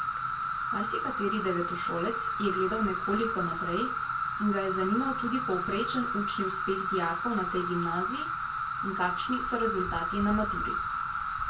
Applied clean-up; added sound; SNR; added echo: none; Insect; -1 dB; reverberation time 0.2 s.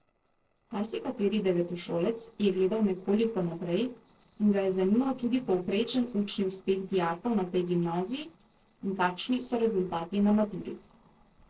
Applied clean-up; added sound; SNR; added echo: neural separator model SepFormer DNS4.